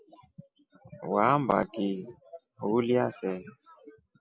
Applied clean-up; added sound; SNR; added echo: none; none; none; none.